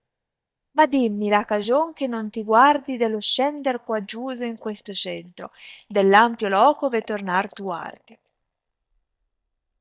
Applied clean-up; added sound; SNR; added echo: neural mask model DeepFilterNet 3.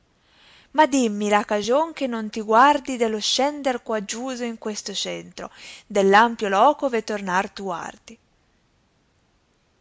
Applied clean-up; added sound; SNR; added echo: none; none; none; none.